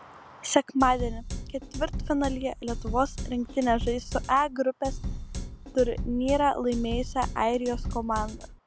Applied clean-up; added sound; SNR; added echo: none; Drum kit; 7 dB; none.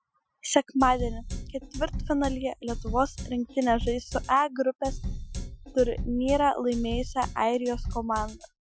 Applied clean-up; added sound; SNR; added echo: classical method Wiener filter.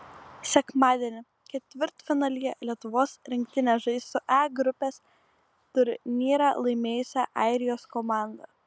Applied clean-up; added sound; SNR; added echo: none; none; none; none.